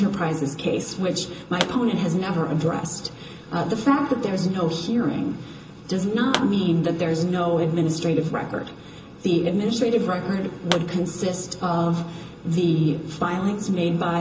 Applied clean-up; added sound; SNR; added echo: none; Explosion; 9 dB; reverberation time 0.2 s.